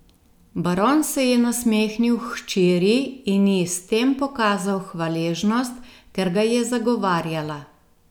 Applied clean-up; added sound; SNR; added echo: none; none; none; none.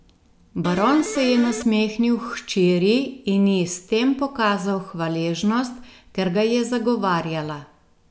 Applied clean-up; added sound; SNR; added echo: none; Electric guitar; 9 dB; none.